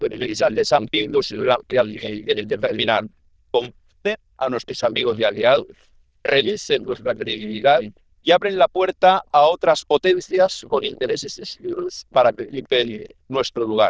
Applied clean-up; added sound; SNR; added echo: neural diffusion model UNIVERSE++.